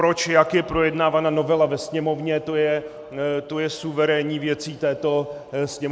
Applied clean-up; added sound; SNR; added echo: none; none; none; none.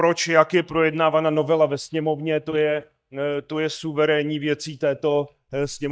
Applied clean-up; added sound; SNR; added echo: neural mask model DeepFilterNet 3.